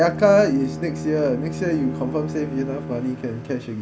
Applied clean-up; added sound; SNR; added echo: none; Bowed string instrument; 8 dB; none.